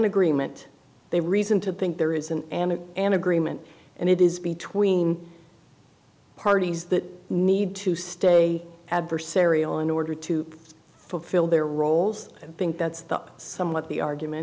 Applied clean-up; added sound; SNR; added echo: none; none; none; none.